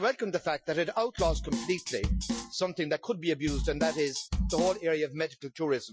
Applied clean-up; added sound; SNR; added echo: classical method Wiener filter.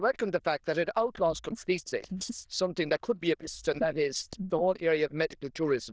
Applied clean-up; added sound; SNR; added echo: neural diffusion model UNIVERSE++.